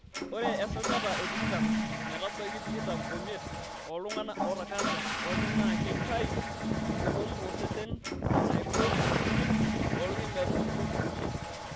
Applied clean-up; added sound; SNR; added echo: none; Toilet flush / Water; 0 dB; none.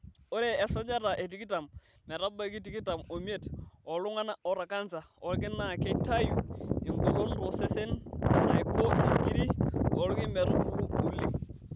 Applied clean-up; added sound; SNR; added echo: none; none; none; none.